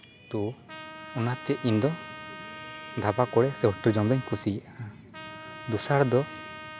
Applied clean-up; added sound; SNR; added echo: none; Trumpet; 14 dB; none.